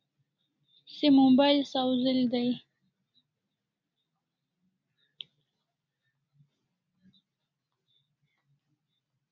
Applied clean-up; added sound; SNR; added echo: none; none; none; none.